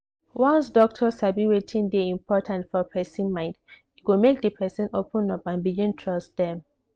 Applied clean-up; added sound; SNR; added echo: none; none; none; none.